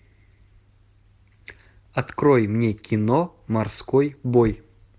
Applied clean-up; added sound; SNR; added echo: none; none; none; none.